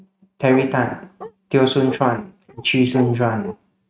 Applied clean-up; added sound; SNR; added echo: neural mask model RNNoise.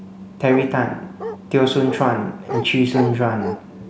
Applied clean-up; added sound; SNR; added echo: none; Bark; 11 dB; none.